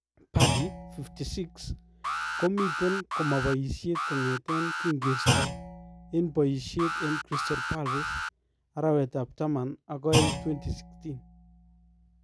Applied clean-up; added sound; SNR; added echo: none; Thump, thud + Alarm; 1 dB; none.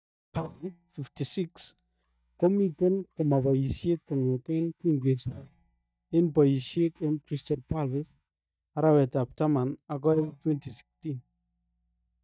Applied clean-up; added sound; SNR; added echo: neural mask model DeepFilterNet 3.